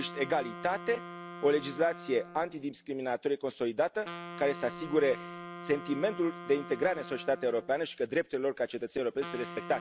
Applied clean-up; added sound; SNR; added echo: none; Wind instrument, woodwind instrument; 13 dB; none.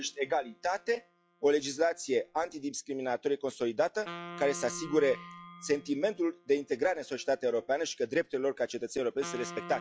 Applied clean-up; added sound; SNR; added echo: classical method log-MMSE.